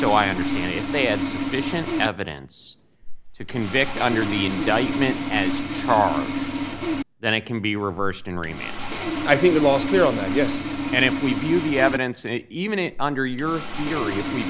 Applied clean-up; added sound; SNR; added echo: none; Sawing; 3 dB; none.